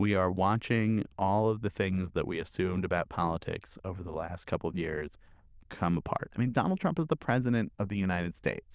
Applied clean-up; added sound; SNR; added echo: neural diffusion model UNIVERSE++.